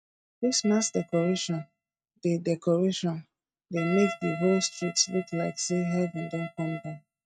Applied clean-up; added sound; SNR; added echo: neural mask model RNNoise.